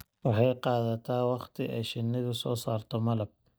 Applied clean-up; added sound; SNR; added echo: neural mask model DeepFilterNet 3.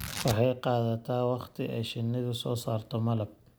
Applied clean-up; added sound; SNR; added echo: none; Tearing; 15 dB; none.